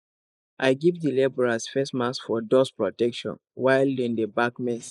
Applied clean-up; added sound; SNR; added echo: neural mask model Resemble Enhance denoiser.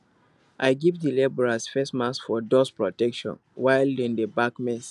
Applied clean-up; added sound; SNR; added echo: none; none; none; none.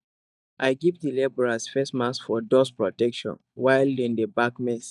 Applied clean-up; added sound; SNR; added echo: neural mask model DeepFilterNet 3.